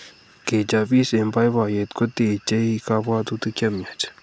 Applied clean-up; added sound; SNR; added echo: none; none; none; none.